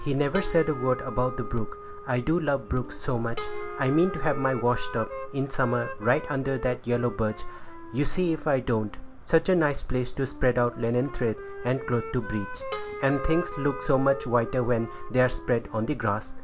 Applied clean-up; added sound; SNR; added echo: none; Harp + Wind instrument, woodwind instrument; 13 dB; none.